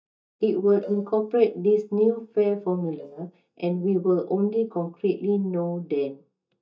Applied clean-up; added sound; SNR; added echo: neural mask model DeepFilterNet 3.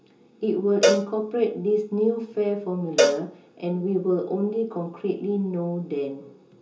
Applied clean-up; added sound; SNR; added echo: none; Cowbell; 2 dB; reverberation time 0.2 s.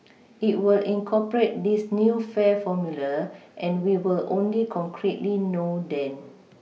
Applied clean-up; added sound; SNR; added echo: none; none; none; none.